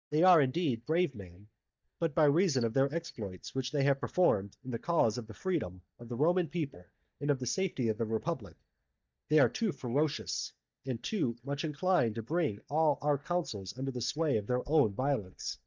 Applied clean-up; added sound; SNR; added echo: neural mask model DeepFilterNet 3.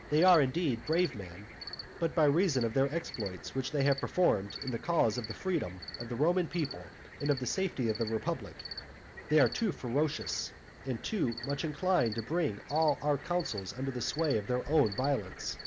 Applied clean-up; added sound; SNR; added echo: none; Cricket; 14 dB; none.